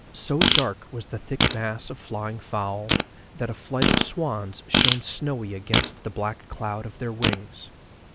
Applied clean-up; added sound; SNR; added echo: none; Fart; -3 dB; none.